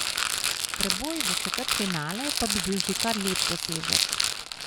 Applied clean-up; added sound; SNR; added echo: none; Rattle; -5 dB; none.